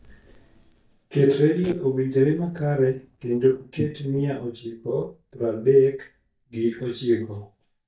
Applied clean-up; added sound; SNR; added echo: neural mask model DeepFilterNet 3.